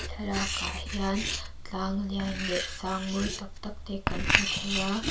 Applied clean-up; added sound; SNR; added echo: none; Writing; -1 dB; reverberation time 0.2 s.